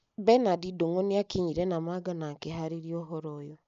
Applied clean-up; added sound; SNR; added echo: neural mask model Resemble Enhance denoiser.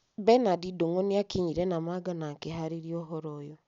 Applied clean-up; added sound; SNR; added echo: none; none; none; none.